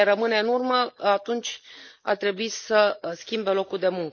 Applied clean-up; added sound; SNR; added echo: neural mask model Resemble Enhance denoiser.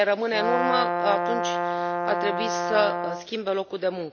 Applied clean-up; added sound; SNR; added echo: none; Brass instrument; 0 dB; none.